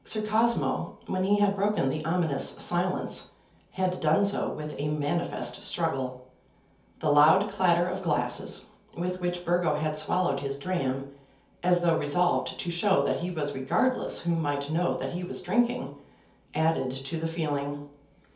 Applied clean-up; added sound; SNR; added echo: none; none; none; reverberation time 0.5 s.